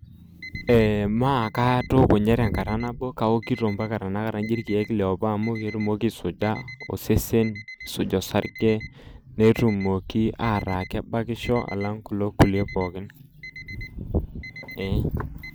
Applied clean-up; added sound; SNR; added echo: none; Alarm; 19 dB; none.